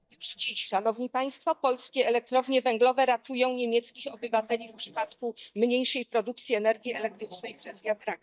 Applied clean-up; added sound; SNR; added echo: neural mask model DeepFilterNet 3.